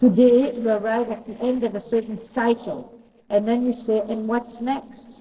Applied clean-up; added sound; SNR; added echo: neural separator model SepFormer DNS4.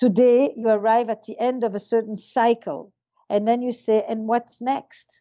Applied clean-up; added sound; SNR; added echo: none; none; none; none.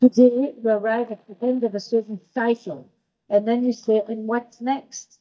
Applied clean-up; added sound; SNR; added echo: neural mask model DeepFilterNet 3.